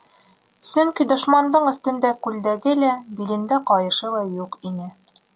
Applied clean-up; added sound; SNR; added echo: none; none; none; none.